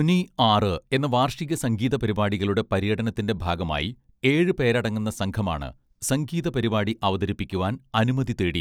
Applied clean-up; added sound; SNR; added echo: none; none; none; none.